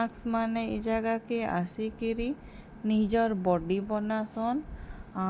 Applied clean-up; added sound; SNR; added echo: none; none; none; none.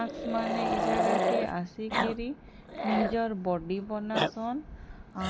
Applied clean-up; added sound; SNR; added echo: none; Growling; -1 dB; none.